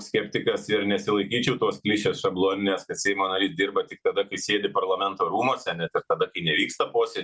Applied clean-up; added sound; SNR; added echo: none; none; none; none.